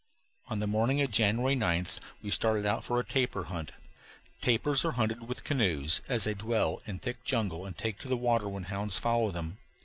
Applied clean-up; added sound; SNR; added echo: none; none; none; none.